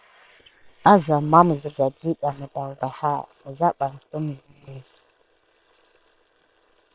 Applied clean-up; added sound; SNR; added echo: neural separator model SepFormer WHAM!.